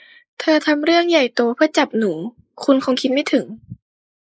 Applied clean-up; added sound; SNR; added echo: neural mask model Resemble Enhance denoiser.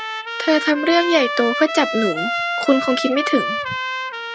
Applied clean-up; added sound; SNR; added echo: none; Trumpet; 4 dB; none.